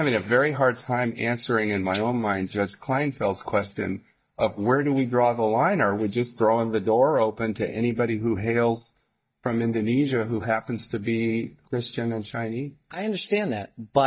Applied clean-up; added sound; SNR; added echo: neural mask model DeepFilterNet 3.